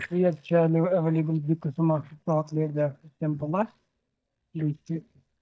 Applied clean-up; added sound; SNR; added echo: neural mask model DeepFilterNet 3.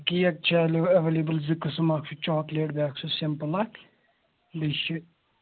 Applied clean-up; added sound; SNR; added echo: none; none; none; none.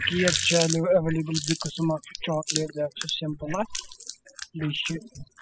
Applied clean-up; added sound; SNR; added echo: classical method spectral subtraction.